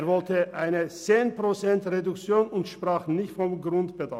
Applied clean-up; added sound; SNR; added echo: none; none; none; none.